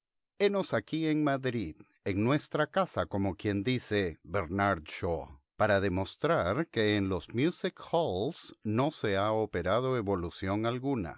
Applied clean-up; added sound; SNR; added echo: none; none; none; none.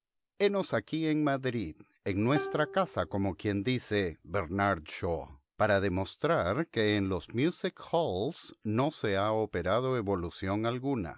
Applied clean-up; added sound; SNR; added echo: none; Plucked string instrument; 13 dB; none.